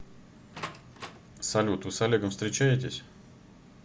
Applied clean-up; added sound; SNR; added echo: none; Door; 16 dB; none.